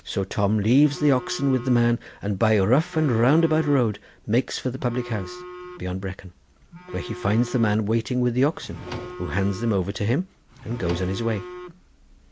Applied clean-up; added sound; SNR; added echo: none; Drawer open or close + Telephone; 15 dB; none.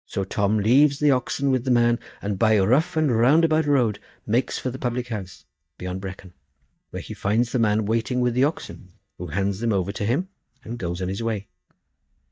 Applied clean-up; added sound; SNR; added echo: neural mask model DeepFilterNet 3.